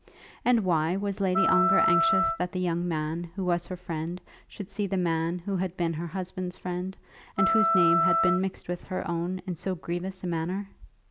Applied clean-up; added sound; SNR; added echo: none; Wind instrument, woodwind instrument; -2 dB; none.